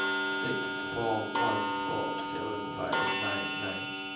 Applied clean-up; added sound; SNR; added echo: none; Clock; -4 dB; reverberation time 0.6 s.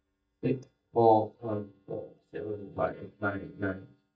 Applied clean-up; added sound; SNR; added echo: neural mask model DeepFilterNet 3.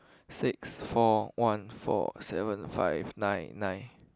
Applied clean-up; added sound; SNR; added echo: none; none; none; none.